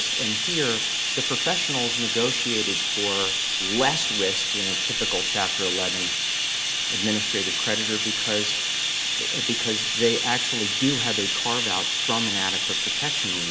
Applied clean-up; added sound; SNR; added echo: none; Bathtub (filling or washing); -4 dB; none.